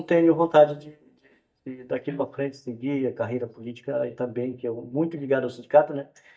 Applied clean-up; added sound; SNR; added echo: neural mask model DeepFilterNet 3.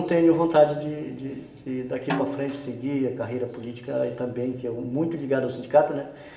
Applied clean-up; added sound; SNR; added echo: none; Snare drum; 11 dB; reverberation time 1.4 s.